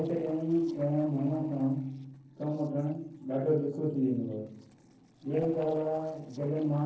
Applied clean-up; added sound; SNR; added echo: neural separator model SepFormer DNS4.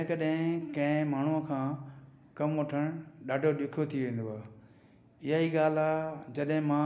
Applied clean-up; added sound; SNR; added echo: none; none; none; none.